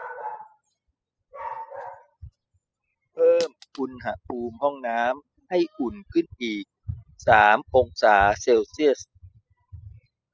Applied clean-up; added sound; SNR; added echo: classical method spectral subtraction.